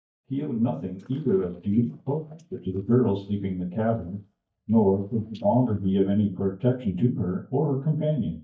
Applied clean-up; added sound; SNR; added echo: neural mask model DeepFilterNet 3.